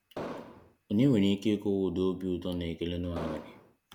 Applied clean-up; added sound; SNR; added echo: none; Explosion; 10 dB; none.